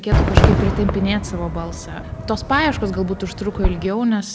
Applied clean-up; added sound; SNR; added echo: none; Fireworks; -1 dB; none.